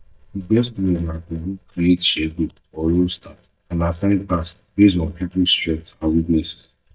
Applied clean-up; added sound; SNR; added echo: neural mask model DeepFilterNet 3.